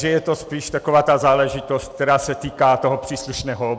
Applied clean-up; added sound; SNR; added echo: none; none; none; none.